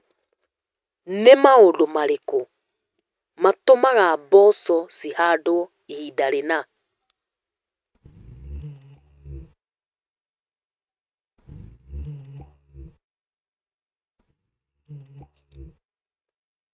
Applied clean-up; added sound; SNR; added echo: neural mask model RNNoise.